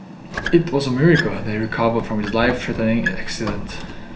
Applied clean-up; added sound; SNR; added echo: none; Squeak; 8 dB; reverberation time 0.3 s.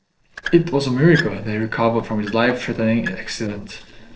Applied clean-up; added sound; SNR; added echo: neural separator model SepFormer DNS4.